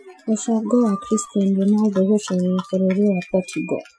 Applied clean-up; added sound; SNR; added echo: classical method Wiener filter.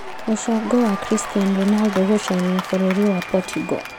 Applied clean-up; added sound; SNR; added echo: none; Applause / Crowd / Cheering; 11 dB; none.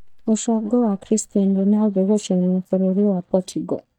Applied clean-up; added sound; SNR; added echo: neural mask model DeepFilterNet 3.